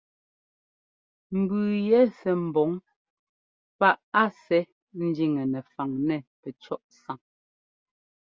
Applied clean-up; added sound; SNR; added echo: none; none; none; none.